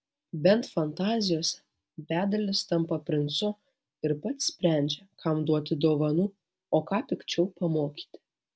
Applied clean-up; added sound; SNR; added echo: none; none; none; none.